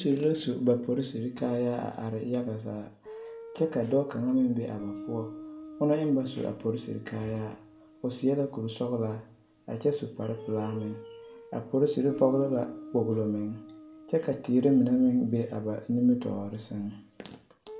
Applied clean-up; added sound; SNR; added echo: none; Guitar; 17 dB; reverberation time 0.4 s.